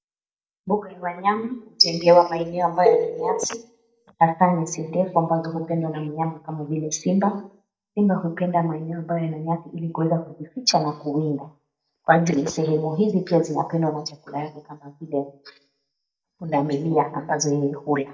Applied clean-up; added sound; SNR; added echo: neural mask model DeepFilterNet 3.